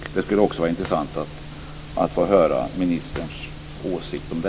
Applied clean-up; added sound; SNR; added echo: none; Drawer open or close; 20 dB; none.